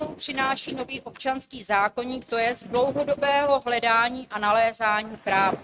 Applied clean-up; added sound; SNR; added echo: neural mask model RNNoise.